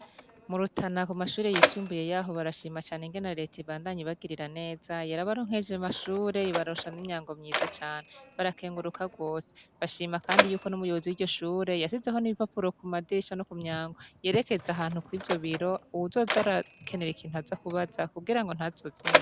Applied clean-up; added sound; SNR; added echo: none; Mechanisms; 3 dB; none.